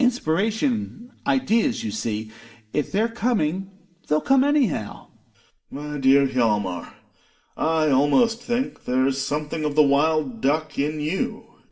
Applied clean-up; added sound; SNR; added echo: none; none; none; reverberation time 0.5 s.